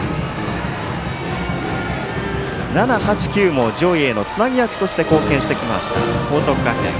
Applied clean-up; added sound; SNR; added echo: none; none; none; none.